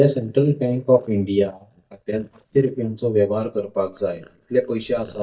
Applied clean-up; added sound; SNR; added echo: neural mask model DeepFilterNet 3.